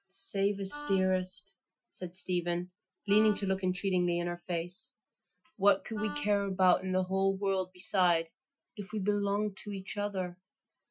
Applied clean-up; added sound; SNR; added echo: classical method Wiener filter.